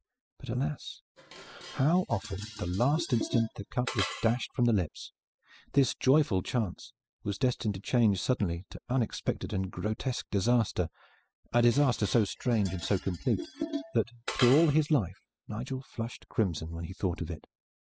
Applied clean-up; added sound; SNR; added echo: classical method spectral subtraction.